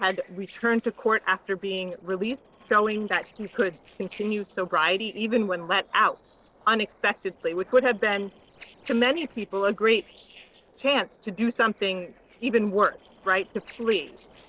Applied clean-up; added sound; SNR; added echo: neural separator model SepFormer DNS4.